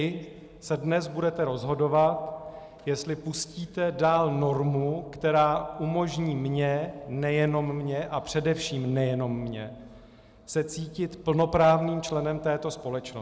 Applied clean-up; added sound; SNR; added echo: none; none; none; none.